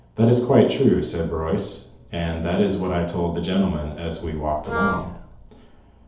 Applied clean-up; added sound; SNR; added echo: none; Wind instrument, woodwind instrument; 5 dB; reverberation time 2.2 s.